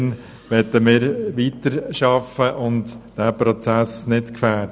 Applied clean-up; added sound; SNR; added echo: none; none; none; none.